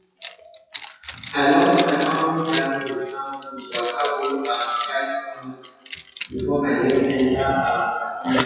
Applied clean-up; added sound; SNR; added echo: classical method WPE with log-MMSE.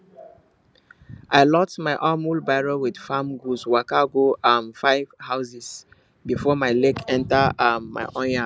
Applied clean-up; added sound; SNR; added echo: none; none; none; none.